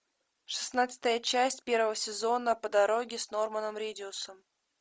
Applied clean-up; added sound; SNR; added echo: none; none; none; none.